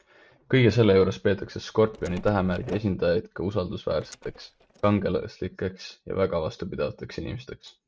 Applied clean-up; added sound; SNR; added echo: neural mask model RNNoise.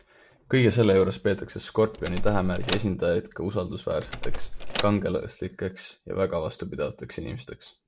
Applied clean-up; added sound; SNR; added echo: none; Door; 0 dB; none.